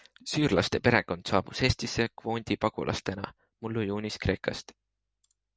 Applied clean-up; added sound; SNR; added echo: none; none; none; none.